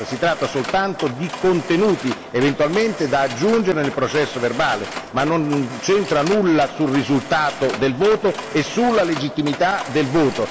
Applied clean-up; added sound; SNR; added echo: none; Mechanisms; 13 dB; none.